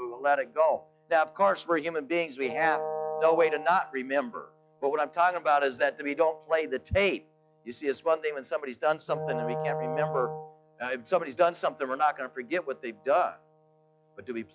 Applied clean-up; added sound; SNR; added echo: classical method log-MMSE.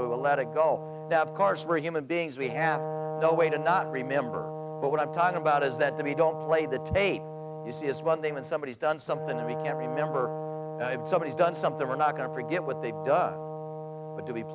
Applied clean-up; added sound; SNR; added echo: none; Brass instrument; 7 dB; none.